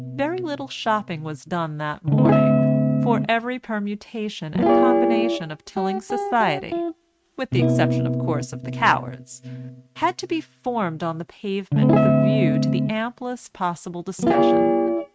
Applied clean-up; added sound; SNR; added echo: neural mask model RNNoise.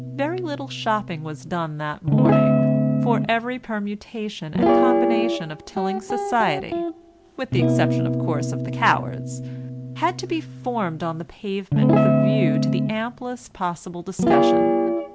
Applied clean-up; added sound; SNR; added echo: none; Guitar; -5 dB; none.